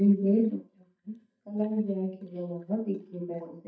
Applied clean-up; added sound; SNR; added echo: neural mask model DeepFilterNet 3.